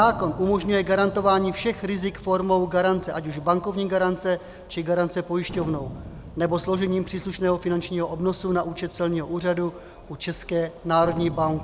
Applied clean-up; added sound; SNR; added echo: none; Thunder; 17 dB; none.